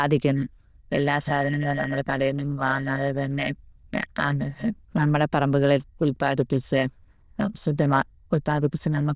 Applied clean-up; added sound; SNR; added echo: neural diffusion model UNIVERSE++.